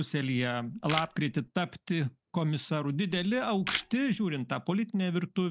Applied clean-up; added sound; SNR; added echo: none; Camera; 11 dB; none.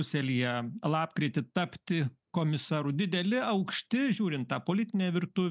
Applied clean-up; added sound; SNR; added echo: none; none; none; none.